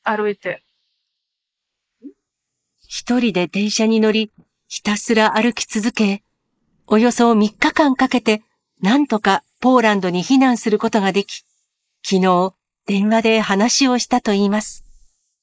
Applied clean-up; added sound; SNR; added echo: neural mask model Resemble Enhance denoiser.